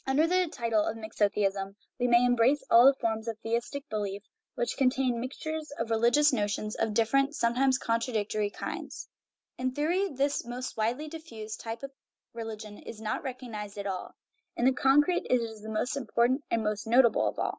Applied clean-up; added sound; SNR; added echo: none; none; none; none.